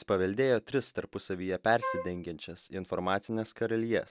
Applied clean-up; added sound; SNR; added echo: none; Wind instrument, woodwind instrument; 7 dB; none.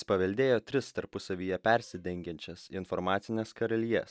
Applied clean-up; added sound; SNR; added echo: neural mask model DeepFilterNet 3.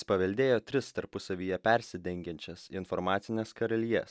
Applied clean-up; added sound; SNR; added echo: none; none; none; none.